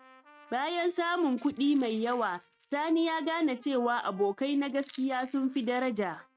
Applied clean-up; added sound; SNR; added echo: neural mask model RNNoise.